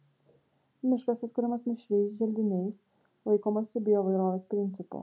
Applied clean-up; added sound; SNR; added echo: none; none; none; none.